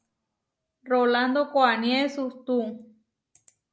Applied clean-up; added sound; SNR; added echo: none; none; none; none.